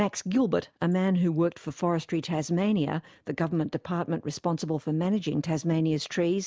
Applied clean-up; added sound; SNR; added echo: neural mask model Resemble Enhance denoiser.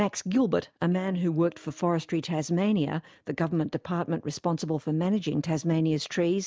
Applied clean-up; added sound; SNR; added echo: neural mask model DeepFilterNet 3.